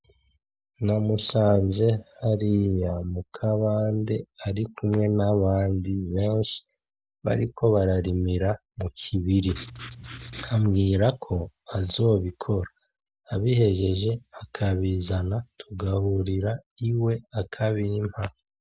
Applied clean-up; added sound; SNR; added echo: none; Writing; 16 dB; none.